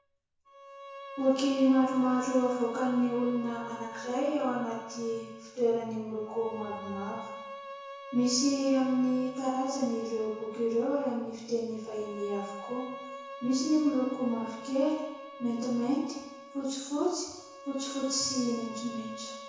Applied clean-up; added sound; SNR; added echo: none; Bowed string instrument; 14 dB; reverberation time 1.0 s.